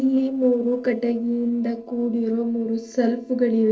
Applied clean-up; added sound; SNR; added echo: neural separator model SepFormer DNS4.